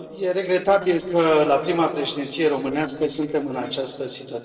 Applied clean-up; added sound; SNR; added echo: neural separator model SepFormer DNS4.